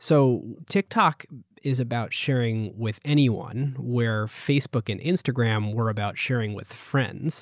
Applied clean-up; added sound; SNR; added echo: none; none; none; none.